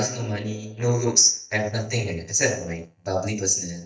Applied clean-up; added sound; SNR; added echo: neural mask model DeepFilterNet 3.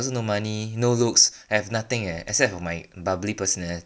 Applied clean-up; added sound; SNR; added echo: none; none; none; none.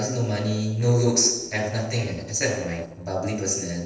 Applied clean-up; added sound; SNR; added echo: neural separator model SepFormer DNS4.